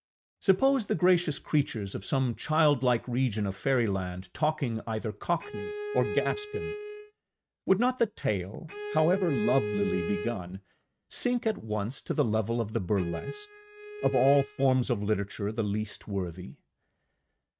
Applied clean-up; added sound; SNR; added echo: neural mask model RNNoise.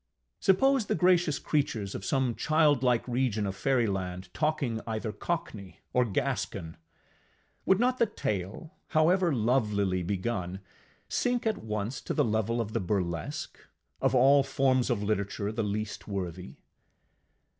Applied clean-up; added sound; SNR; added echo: none; none; none; none.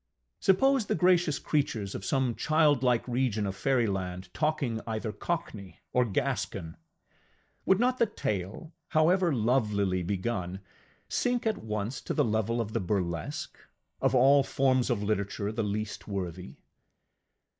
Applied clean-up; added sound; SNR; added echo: neural mask model Resemble Enhance denoiser.